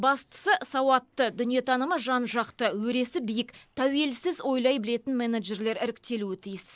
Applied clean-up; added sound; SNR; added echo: none; none; none; none.